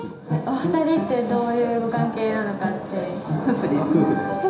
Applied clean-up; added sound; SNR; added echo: none; none; none; reverberation time 0.7 s.